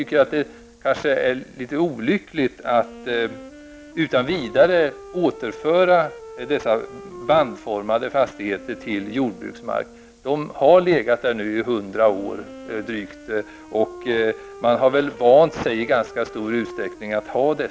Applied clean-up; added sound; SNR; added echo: none; Wind instrument, woodwind instrument; 19 dB; none.